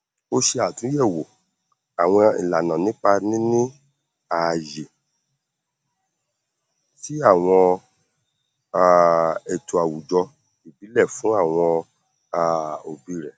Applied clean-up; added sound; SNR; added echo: none; none; none; none.